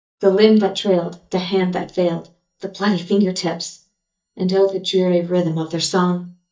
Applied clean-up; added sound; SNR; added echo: neural mask model DeepFilterNet 3.